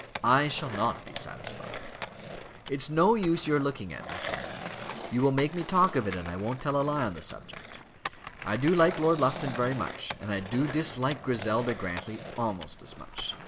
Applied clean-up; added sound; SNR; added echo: none; Skateboard; 11 dB; none.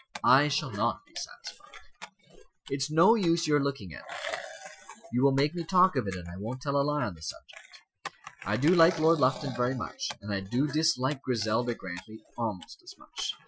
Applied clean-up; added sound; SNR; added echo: classical method Wiener filter.